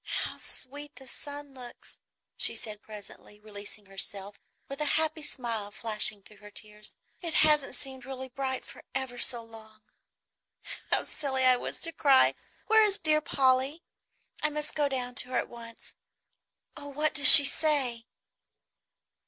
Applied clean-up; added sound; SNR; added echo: none; none; none; none.